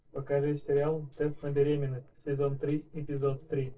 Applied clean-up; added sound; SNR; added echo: neural separator model SepFormer DNS4.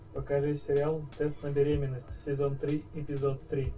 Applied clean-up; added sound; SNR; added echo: none; Drum kit; 16 dB; reverberation time 0.2 s.